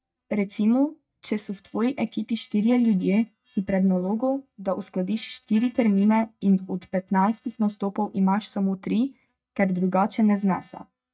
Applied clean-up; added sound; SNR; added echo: neural mask model DeepFilterNet 3.